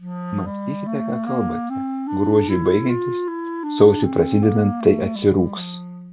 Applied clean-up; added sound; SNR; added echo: none; Wind instrument, woodwind instrument; 6 dB; none.